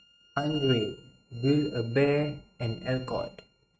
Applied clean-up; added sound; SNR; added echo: neural mask model RNNoise.